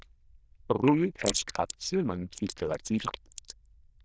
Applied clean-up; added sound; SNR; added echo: neural diffusion model UNIVERSE++.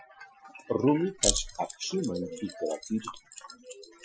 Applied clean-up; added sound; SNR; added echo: classical method Wiener filter.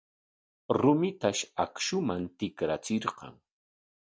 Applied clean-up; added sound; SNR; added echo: none; none; none; none.